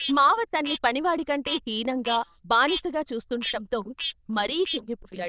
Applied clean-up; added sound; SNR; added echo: neural diffusion model UNIVERSE++.